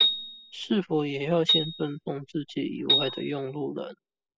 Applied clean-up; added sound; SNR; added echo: classical method spectral subtraction.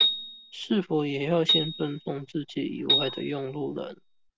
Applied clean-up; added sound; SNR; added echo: none; Piano; 1 dB; none.